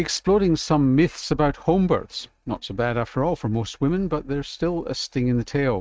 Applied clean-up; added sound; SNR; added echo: neural mask model RNNoise.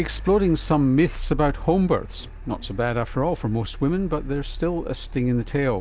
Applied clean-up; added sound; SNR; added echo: none; Car; 10 dB; none.